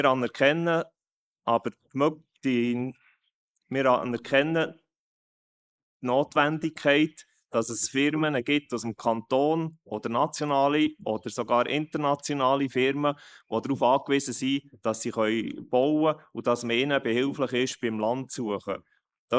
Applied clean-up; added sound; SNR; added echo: neural mask model Resemble Enhance denoiser.